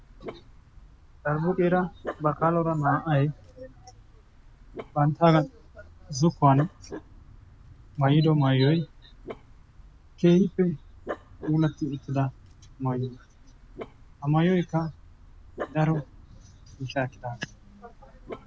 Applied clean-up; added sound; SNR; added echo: none; Dog; 17 dB; none.